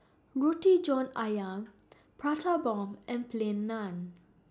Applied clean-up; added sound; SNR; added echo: none; none; none; none.